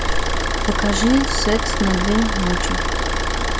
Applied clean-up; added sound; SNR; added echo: none; Idling / Car; -1 dB; none.